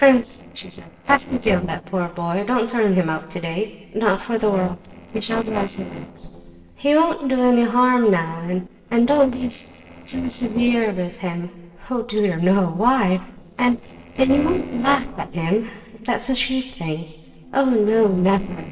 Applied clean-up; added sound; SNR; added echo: neural separator model SepFormer DNS4.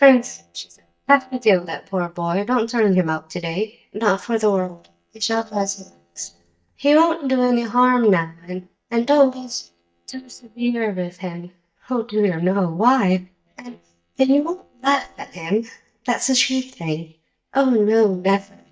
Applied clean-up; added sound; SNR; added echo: neural mask model DeepFilterNet 3.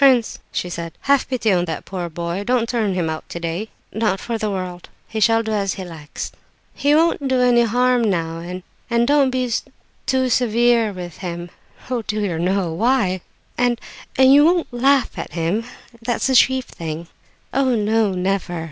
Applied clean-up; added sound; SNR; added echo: none; none; none; none.